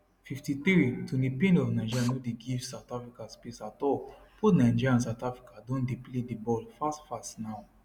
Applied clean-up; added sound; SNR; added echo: none; Drill; 15 dB; none.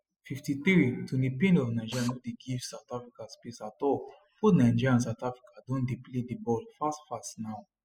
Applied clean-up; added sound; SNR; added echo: classical method spectral subtraction.